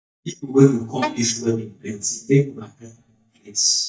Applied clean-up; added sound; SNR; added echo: neural mask model DeepFilterNet 3.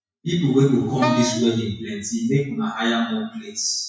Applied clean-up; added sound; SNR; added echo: classical method WPE with log-MMSE.